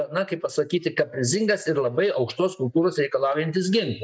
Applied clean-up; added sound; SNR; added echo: neural mask model DeepFilterNet 3.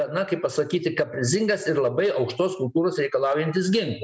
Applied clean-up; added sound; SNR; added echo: none; none; none; none.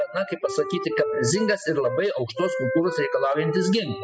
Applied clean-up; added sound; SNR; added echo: classical method spectral subtraction.